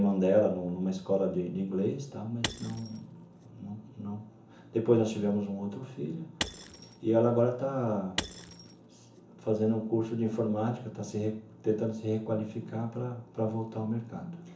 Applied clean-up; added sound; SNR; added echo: none; Shatter / Crushing; 12 dB; reverberation time 0.7 s.